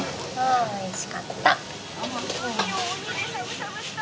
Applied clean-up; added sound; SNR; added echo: none; none; none; none.